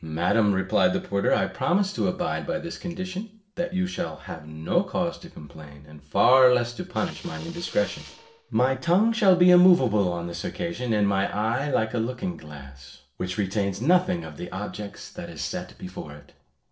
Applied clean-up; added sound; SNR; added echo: neural separator model SepFormer DNS4.